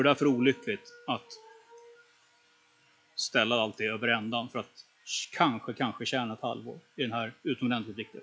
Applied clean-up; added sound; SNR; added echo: classical method log-MMSE.